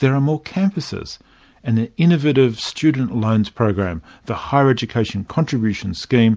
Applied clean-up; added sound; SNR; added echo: none; none; none; none.